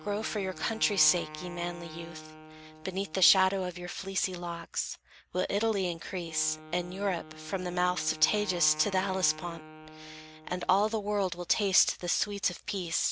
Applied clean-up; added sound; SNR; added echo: none; Wind instrument, woodwind instrument; 17 dB; none.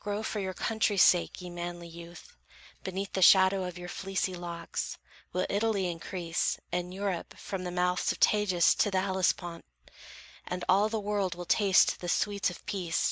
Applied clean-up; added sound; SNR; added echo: none; none; none; none.